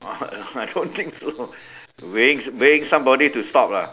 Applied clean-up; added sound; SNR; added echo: none; none; none; none.